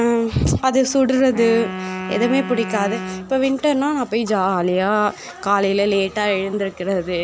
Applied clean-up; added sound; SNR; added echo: none; Wind instrument, woodwind instrument; 11 dB; none.